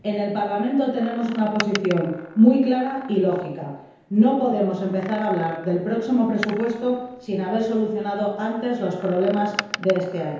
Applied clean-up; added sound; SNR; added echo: none; Door; 16 dB; reverberation time 1.0 s.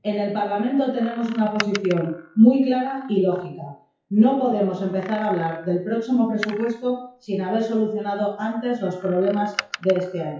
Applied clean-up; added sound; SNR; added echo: classical method WPE with log-MMSE.